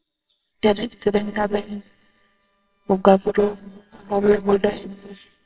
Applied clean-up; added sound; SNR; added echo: neural separator model SepFormer WHAMR!.